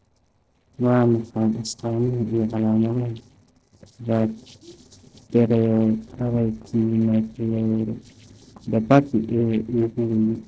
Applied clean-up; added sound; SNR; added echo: neural separator model SepFormer DNS4.